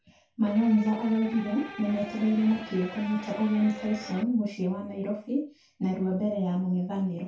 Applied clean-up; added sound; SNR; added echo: none; Electric guitar; 14 dB; reverberation time 0.3 s.